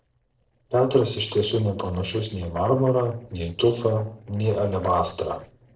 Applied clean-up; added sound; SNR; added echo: neural separator model SepFormer DNS4.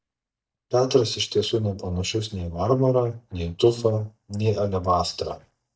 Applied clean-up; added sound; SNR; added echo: neural mask model DeepFilterNet 3.